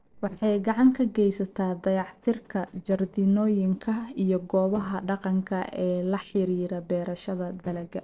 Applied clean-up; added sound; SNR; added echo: neural separator model SepFormer DNS4.